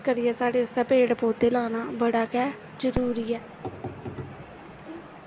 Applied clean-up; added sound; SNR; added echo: none; Fireworks; 17 dB; none.